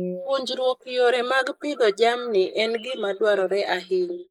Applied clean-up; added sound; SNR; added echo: neural mask model Resemble Enhance denoiser.